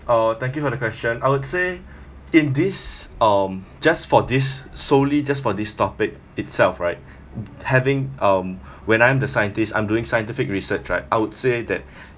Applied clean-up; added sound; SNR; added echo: none; none; none; none.